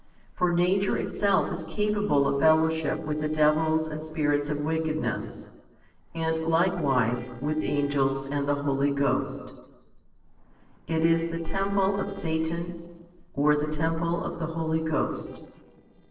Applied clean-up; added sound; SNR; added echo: neural separator model SepFormer DNS4.